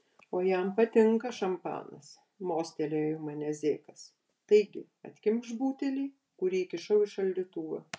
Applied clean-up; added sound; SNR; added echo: none; none; none; none.